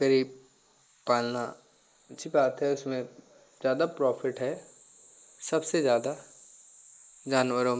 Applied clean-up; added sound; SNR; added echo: neural mask model Resemble Enhance denoiser.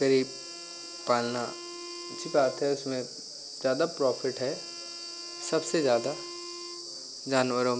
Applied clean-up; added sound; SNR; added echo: none; Bowed string instrument; 18 dB; none.